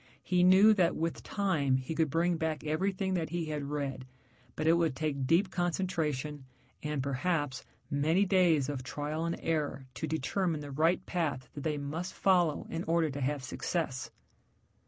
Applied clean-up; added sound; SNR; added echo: none; none; none; none.